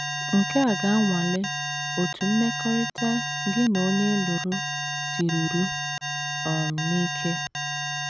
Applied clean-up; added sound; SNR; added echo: none; Alarm; 4 dB; none.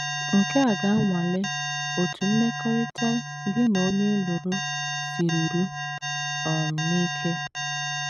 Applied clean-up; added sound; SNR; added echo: neural mask model RNNoise.